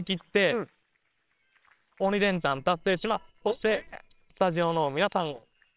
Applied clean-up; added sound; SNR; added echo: neural separator model SepFormer WHAMR!.